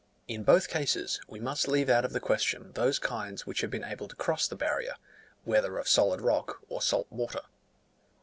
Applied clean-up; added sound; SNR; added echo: none; none; none; none.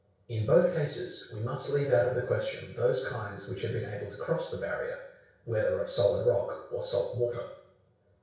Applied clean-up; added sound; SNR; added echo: none; none; none; reverberation time 0.6 s.